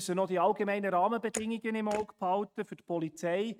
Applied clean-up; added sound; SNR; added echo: neural mask model RNNoise.